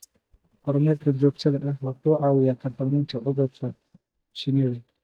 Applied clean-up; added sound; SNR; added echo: neural mask model DeepFilterNet 3.